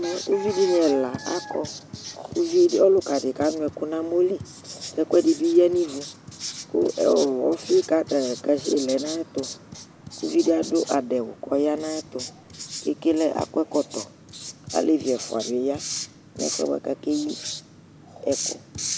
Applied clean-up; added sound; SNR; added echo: none; Writing; 13 dB; none.